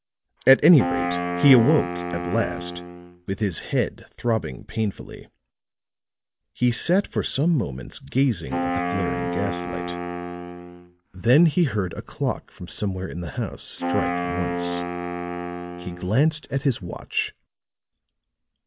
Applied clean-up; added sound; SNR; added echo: none; Wind instrument, woodwind instrument; 4 dB; none.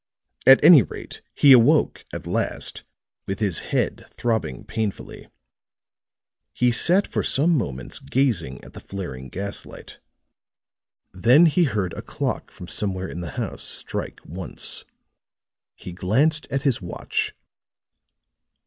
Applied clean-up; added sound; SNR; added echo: none; none; none; none.